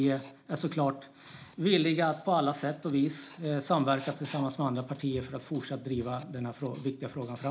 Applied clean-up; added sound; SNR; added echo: none; Writing; 19 dB; reverberation time 0.4 s.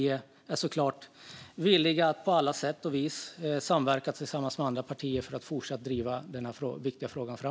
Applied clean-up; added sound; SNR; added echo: none; none; none; none.